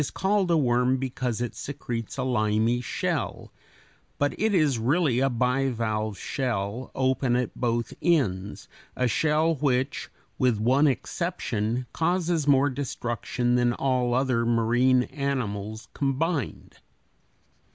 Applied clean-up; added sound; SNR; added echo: none; none; none; none.